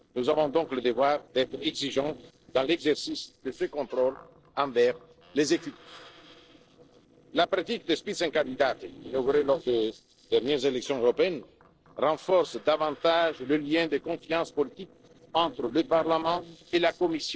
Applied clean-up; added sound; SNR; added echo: neural separator model SepFormer DNS4.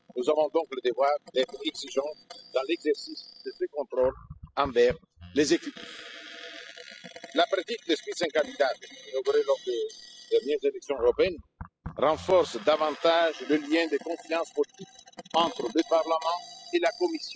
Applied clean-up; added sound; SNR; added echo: classical method spectral subtraction.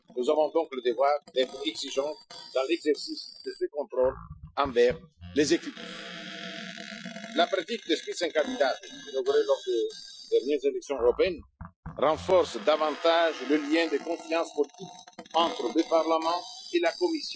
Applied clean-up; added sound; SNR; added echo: classical method Wiener filter.